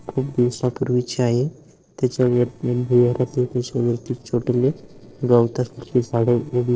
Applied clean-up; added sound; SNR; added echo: neural separator model SepFormer DNS4.